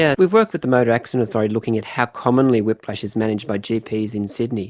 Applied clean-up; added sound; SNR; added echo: none; none; none; none.